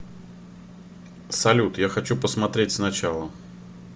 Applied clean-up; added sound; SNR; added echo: none; none; none; none.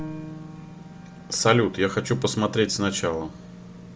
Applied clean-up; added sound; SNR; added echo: none; Piano; 18 dB; none.